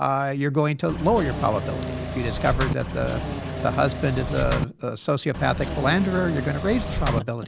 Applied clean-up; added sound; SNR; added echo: none; Engine / Mechanisms; 3 dB; none.